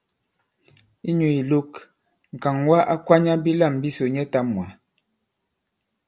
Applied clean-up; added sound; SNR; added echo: none; none; none; none.